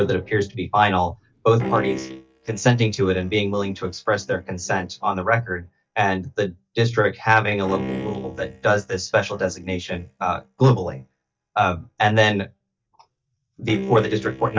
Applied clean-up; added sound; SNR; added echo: neural mask model DeepFilterNet 3.